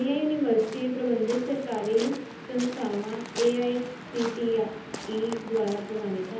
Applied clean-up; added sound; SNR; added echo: none; Waves, surf; 13 dB; reverberation time 0.8 s.